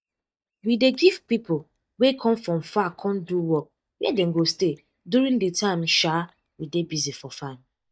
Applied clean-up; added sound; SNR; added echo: neural mask model DeepFilterNet 3.